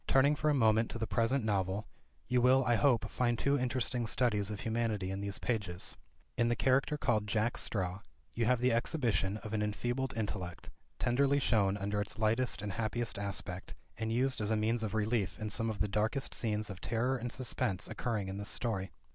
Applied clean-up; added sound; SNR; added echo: none; none; none; none.